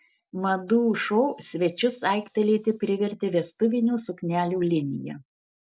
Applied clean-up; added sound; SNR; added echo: none; none; none; none.